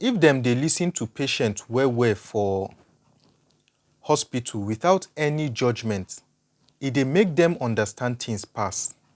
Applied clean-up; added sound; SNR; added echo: none; none; none; none.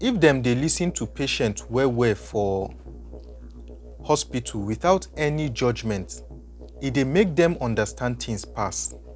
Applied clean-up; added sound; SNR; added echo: none; Musical instrument; 16 dB; none.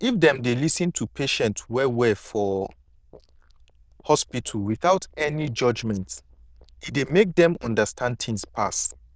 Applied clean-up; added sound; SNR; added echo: neural diffusion model UNIVERSE++.